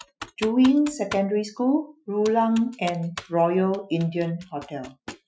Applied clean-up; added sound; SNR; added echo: classical method Wiener filter.